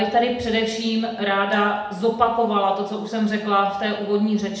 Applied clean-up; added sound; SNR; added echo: none; none; none; reverberation time 0.8 s.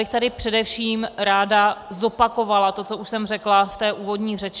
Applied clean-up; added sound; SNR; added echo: none; none; none; none.